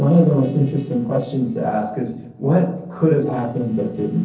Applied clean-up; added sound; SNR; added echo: neural separator model SepFormer DNS4.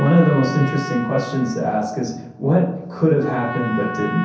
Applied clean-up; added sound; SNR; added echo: none; Trumpet; 12 dB; reverberation time 0.6 s.